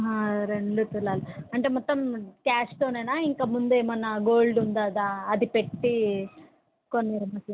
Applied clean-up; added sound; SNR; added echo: none; none; none; none.